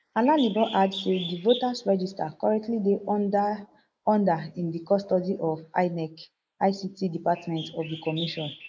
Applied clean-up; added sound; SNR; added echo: neural mask model Resemble Enhance denoiser.